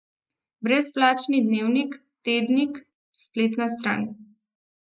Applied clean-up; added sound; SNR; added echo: neural mask model Resemble Enhance denoiser.